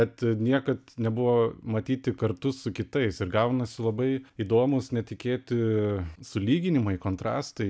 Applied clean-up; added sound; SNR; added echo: none; none; none; none.